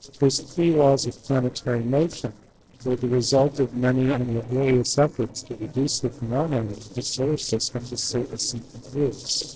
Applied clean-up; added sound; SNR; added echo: neural separator model SepFormer DNS4.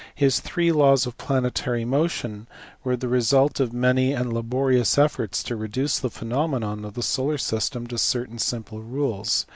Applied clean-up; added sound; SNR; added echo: none; none; none; none.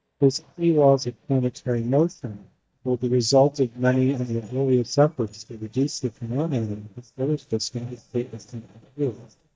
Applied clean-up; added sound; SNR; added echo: neural mask model DeepFilterNet 3.